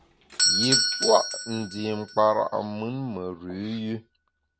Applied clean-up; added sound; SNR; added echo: none; Doorbell; 2 dB; none.